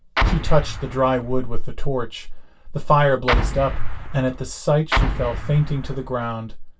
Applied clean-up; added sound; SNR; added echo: none; Explosion; 4 dB; reverberation time 0.1 s.